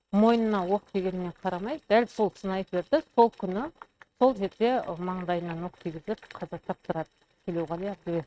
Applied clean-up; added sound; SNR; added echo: neural mask model RNNoise.